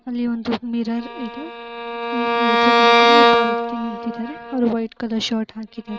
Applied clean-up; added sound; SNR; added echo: neural mask model RNNoise.